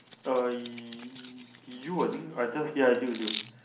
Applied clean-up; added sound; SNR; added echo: none; Hands; 14 dB; reverberation time 0.6 s.